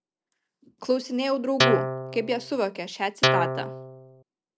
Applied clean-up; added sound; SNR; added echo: none; Guitar; -3 dB; none.